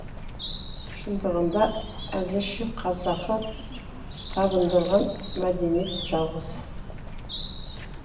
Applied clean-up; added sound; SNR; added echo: none; Bird; 7 dB; reverberation time 0.9 s.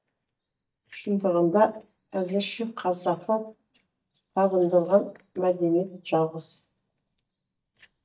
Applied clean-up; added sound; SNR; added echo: neural mask model DeepFilterNet 3.